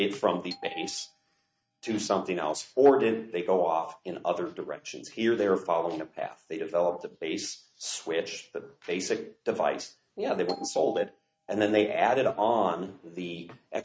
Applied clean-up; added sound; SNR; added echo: neural mask model RNNoise.